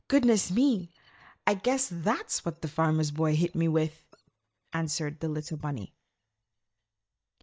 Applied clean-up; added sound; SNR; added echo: neural mask model DeepFilterNet 3.